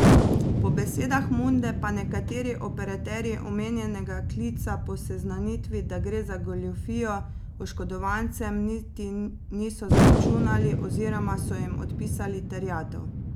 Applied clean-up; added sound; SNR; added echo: none; Explosion; -5 dB; none.